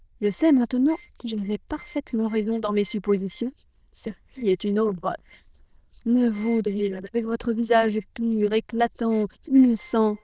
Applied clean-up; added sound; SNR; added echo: neural diffusion model UNIVERSE++.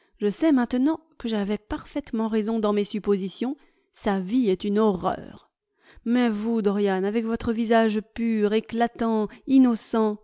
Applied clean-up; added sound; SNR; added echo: none; none; none; none.